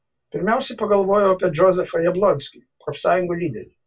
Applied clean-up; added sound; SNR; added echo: none; none; none; reverberation time 0.1 s.